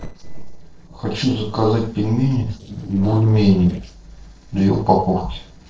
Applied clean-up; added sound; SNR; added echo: neural separator model SepFormer DNS4.